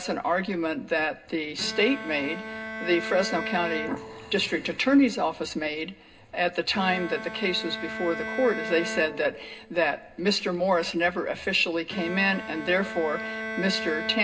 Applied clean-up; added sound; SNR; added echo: none; Bowed string instrument; 10 dB; reverberation time 0.2 s.